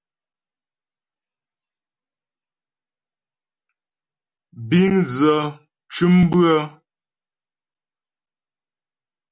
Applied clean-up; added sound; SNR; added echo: none; none; none; none.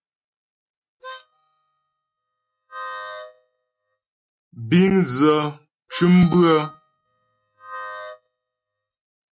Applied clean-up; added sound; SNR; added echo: neural mask model RNNoise.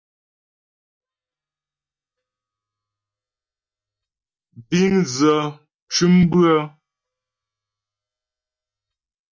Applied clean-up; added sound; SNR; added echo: neural mask model DeepFilterNet 3.